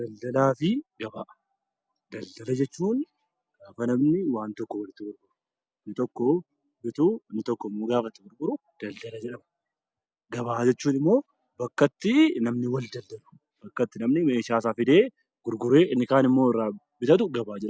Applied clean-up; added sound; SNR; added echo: none; none; none; none.